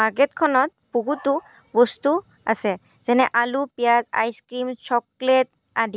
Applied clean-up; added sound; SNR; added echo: none; none; none; none.